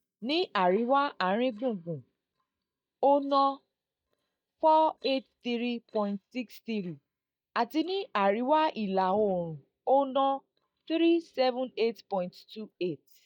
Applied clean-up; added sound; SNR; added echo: neural mask model DeepFilterNet 3.